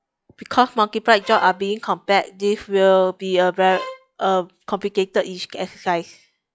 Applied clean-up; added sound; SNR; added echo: classical method log-MMSE.